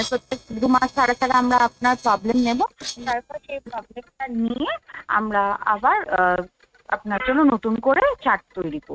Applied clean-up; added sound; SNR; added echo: neural mask model RNNoise.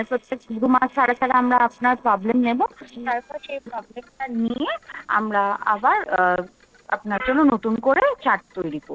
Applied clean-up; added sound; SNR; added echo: neural separator model SepFormer DNS4.